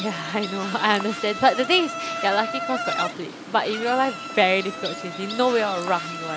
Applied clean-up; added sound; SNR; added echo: none; Insect; 7 dB; none.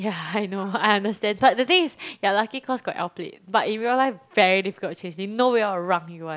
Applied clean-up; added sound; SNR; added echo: none; none; none; none.